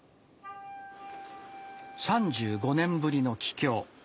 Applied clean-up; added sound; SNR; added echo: none; Wind instrument, woodwind instrument; 16 dB; none.